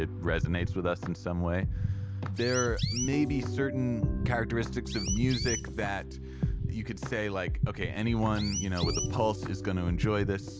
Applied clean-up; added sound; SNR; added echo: none; Chirp, tweet; 9 dB; none.